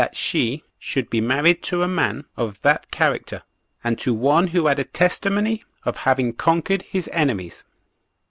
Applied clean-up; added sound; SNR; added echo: none; none; none; none.